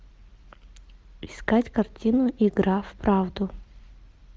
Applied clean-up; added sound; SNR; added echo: none; none; none; none.